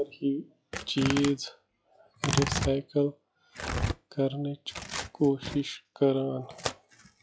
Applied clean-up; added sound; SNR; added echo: classical method log-MMSE.